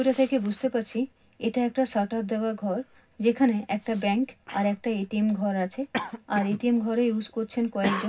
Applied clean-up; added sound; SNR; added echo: none; Cough; 14 dB; reverberation time 0.4 s.